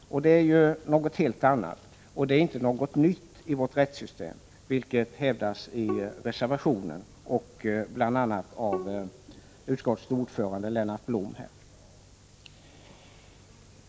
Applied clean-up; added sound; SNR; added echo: none; Bowed string instrument; 15 dB; none.